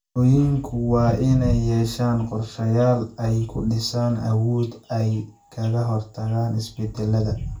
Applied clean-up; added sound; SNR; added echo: none; none; none; reverberation time 0.2 s.